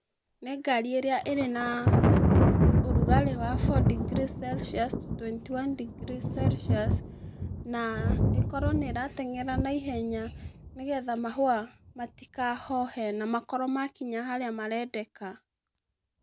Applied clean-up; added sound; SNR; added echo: none; Thunder; -3 dB; none.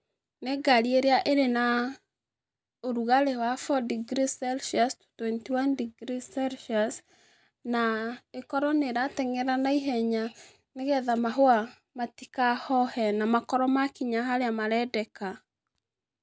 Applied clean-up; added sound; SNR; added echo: none; none; none; none.